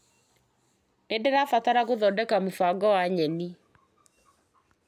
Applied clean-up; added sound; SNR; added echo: none; none; none; none.